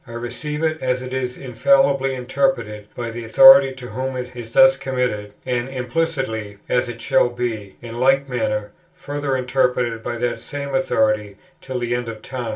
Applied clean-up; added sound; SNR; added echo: none; none; none; reverberation time 0.2 s.